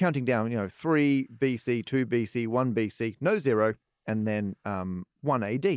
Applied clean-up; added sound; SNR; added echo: neural mask model Resemble Enhance denoiser.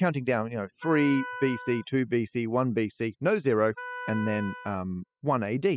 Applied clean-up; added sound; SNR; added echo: classical method spectral subtraction.